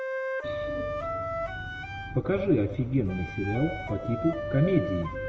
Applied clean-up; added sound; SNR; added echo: none; Wind instrument, woodwind instrument; 6 dB; reverberation time 1.2 s.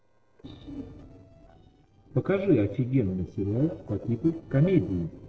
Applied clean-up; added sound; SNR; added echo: neural separator model SepFormer DNS4.